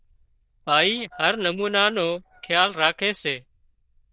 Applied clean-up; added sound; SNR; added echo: neural diffusion model UNIVERSE++.